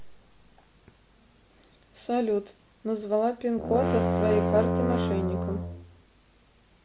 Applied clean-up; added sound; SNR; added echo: none; Brass instrument; -2 dB; none.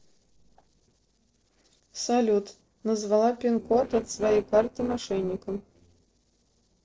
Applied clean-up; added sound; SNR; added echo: neural separator model SepFormer DNS4.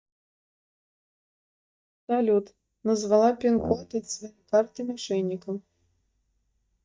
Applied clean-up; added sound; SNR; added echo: neural mask model DeepFilterNet 3.